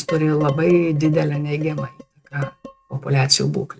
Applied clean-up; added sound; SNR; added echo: neural mask model RNNoise.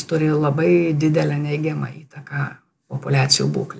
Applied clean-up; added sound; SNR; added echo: none; none; none; none.